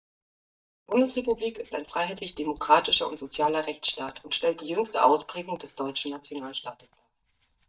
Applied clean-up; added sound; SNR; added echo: neural mask model DeepFilterNet 3.